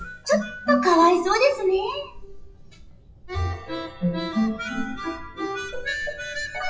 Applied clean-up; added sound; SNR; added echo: classical method WPE with log-MMSE.